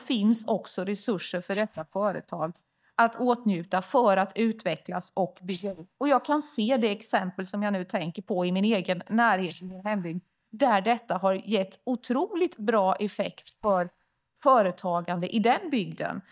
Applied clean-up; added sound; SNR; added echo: neural mask model DeepFilterNet 3.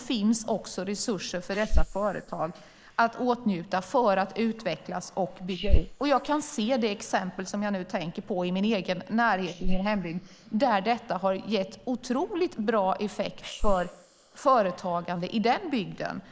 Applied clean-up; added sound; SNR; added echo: neural mask model Resemble Enhance denoiser.